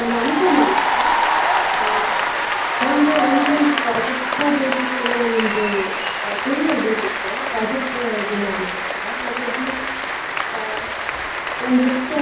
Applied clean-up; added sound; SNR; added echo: none; Applause / Cheering; -1 dB; reverberation time 0.9 s.